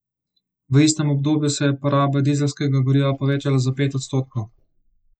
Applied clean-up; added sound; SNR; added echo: neural mask model Resemble Enhance denoiser.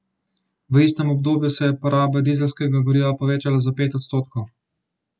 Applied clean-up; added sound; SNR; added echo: none; none; none; none.